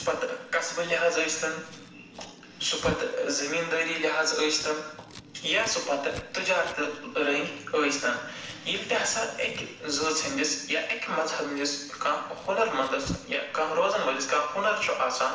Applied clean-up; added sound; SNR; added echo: none; Scissors; 18 dB; reverberation time 0.8 s.